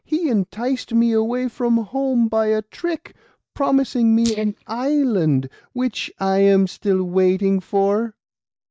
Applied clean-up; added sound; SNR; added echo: neural mask model DeepFilterNet 3.